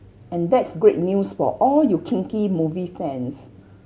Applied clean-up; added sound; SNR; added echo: none; none; none; none.